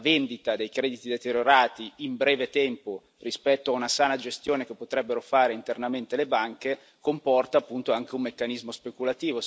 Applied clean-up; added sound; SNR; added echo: none; none; none; none.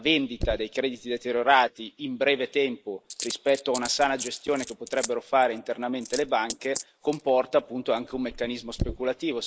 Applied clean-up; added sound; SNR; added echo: neural mask model Resemble Enhance denoiser.